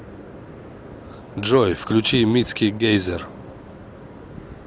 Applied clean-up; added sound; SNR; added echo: none; none; none; none.